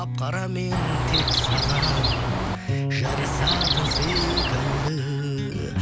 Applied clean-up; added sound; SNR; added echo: none; Chirp, tweet; -1 dB; none.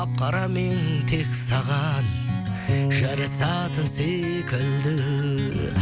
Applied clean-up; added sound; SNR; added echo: none; none; none; none.